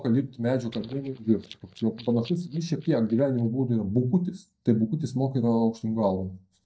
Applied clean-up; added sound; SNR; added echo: neural mask model DeepFilterNet 3.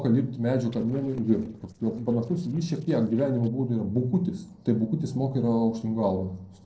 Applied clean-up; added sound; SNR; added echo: neural separator model SepFormer DNS4.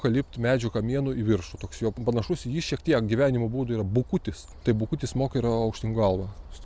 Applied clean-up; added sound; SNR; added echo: none; none; none; none.